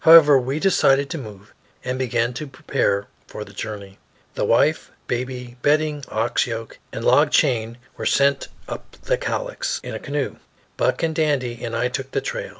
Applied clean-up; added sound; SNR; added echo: none; Wind; 14 dB; none.